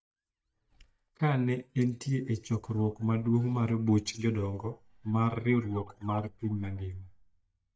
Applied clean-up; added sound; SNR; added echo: neural mask model DeepFilterNet 3.